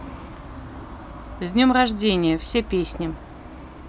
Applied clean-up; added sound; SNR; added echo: none; none; none; none.